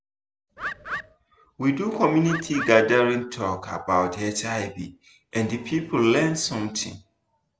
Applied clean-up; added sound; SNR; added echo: none; Bird; 8 dB; none.